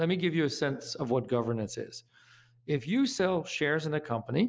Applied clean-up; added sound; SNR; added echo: none; none; none; none.